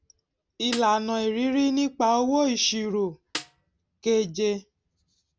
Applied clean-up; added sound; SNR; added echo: none; Snare drum; 11 dB; none.